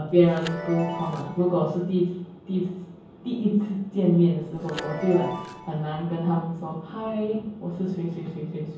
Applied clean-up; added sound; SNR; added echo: none; Chime; 15 dB; reverberation time 0.7 s.